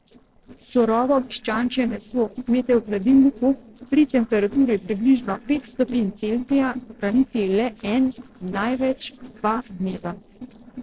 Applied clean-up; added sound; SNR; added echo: neural separator model SepFormer DNS4.